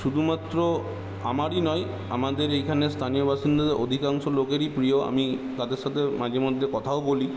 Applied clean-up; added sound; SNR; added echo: none; Bowed string instrument; 14 dB; none.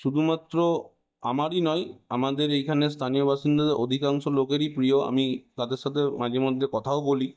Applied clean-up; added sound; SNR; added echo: neural mask model DeepFilterNet 3.